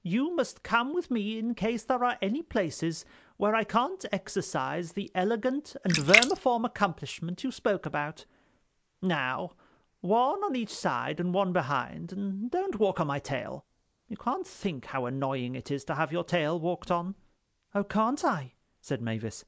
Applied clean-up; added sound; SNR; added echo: neural mask model Resemble Enhance denoiser.